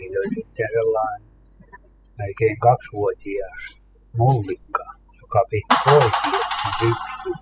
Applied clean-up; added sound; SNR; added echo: classical method spectral subtraction.